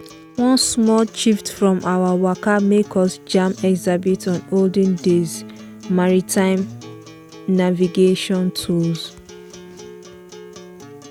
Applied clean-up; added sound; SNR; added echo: none; Acoustic guitar; 18 dB; none.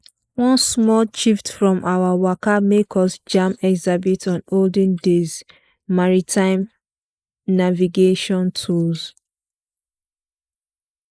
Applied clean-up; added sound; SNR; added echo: neural mask model Resemble Enhance denoiser.